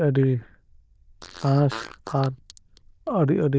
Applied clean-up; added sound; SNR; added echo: neural diffusion model UNIVERSE++.